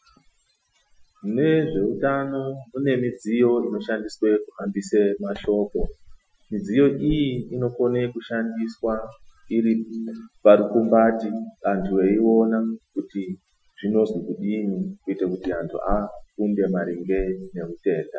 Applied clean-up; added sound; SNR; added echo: classical method Wiener filter.